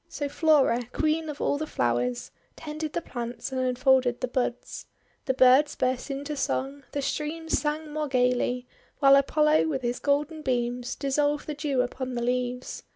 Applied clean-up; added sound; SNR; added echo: none; Whoosh, swoosh, swish; 15 dB; none.